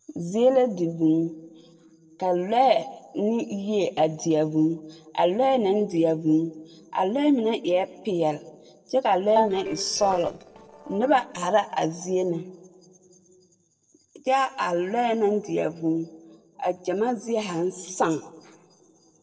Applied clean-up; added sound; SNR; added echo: neural separator model SepFormer DNS4.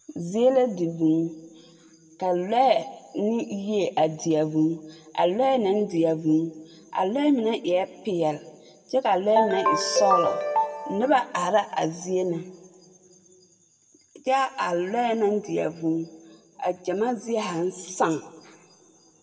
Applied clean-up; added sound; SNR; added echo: none; Ringtone; 0 dB; reverberation time 1.0 s.